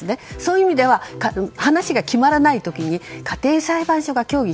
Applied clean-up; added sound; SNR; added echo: none; none; none; none.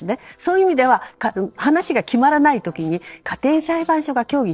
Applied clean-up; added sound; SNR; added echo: neural separator model SepFormer DNS4.